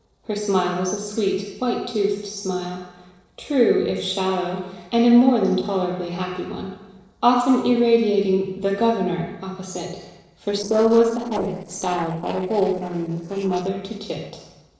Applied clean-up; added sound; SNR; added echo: neural separator model SepFormer DNS4.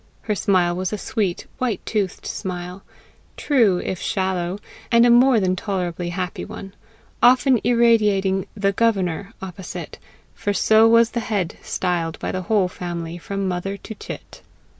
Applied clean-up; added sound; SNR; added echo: none; none; none; none.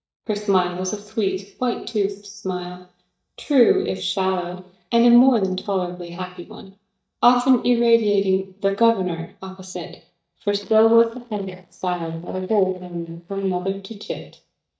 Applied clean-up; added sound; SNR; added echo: neural mask model DeepFilterNet 3.